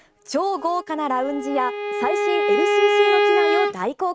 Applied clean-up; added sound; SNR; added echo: neural mask model RNNoise.